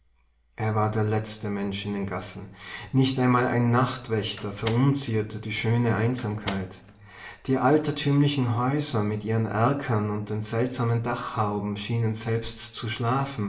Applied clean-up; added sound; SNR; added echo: none; Slam; 17 dB; reverberation time 1.3 s.